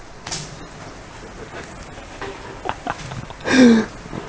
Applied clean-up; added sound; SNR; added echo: none; none; none; none.